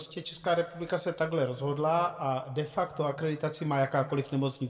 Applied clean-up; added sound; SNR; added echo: neural separator model SepFormer DNS4.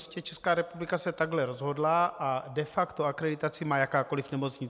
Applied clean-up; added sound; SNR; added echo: none; none; none; none.